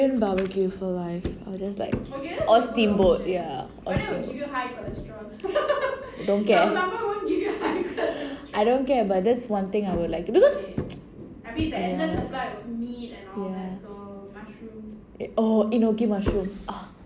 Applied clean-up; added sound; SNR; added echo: none; none; none; none.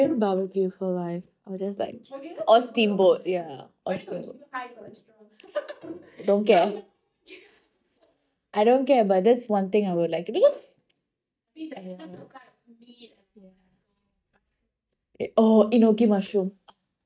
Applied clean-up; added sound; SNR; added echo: neural mask model DeepFilterNet 3.